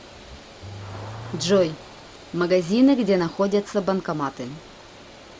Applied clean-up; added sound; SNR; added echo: none; Accelerating, revving, vroom / Car; 19 dB; none.